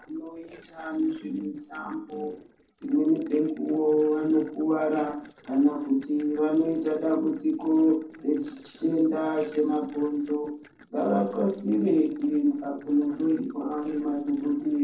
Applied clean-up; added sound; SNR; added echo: neural separator model SepFormer DNS4.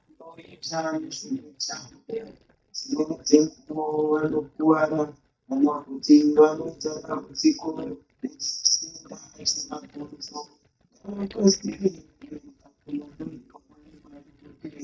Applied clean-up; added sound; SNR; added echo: neural mask model DeepFilterNet 3.